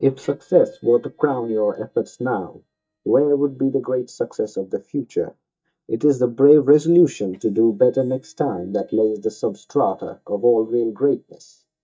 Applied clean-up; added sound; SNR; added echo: neural mask model DeepFilterNet 3.